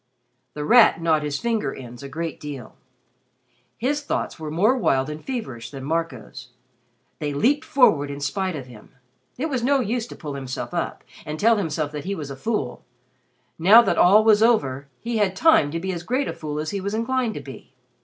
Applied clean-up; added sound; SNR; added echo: none; none; none; none.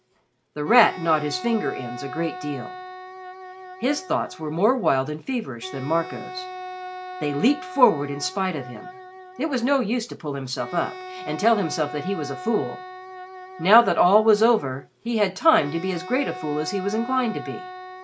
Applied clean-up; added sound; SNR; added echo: none; Wind instrument, woodwind instrument; 13 dB; none.